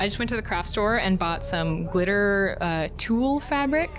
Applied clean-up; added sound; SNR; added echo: none; Boat, Water vehicle; 11 dB; none.